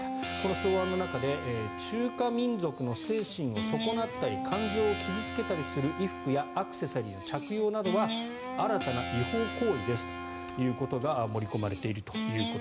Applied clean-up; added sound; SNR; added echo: none; Guitar; 5 dB; none.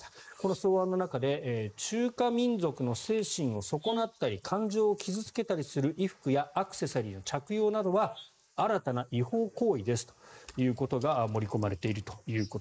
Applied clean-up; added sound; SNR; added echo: neural mask model Resemble Enhance denoiser.